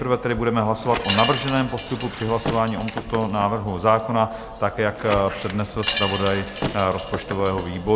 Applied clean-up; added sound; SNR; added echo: none; Wind chime + Squeak; 7 dB; none.